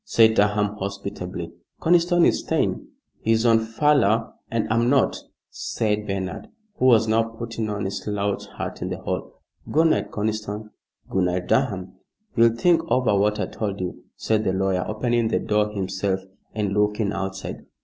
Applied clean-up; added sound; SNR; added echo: none; none; none; none.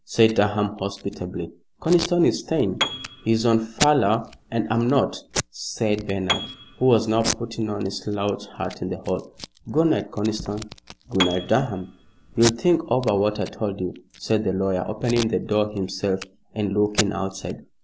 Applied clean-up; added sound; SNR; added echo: none; Piano + Packing tape, duct tape; 11 dB; none.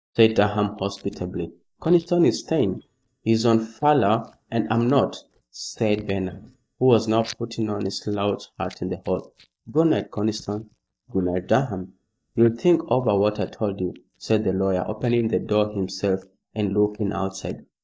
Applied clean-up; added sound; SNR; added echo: neural mask model DeepFilterNet 3.